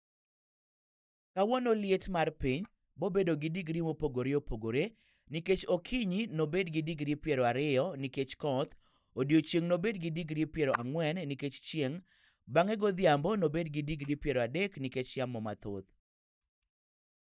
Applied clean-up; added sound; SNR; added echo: neural mask model DeepFilterNet 3.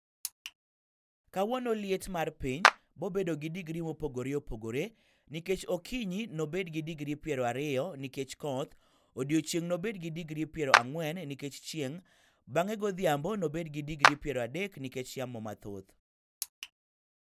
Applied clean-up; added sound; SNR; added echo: none; Clapping; -4 dB; none.